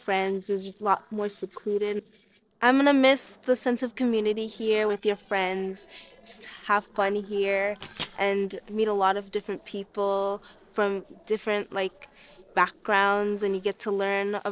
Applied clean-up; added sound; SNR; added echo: neural separator model SepFormer DNS4.